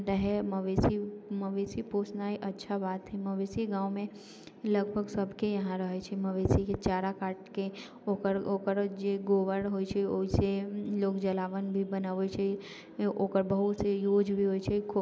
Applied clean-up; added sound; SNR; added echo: none; none; none; none.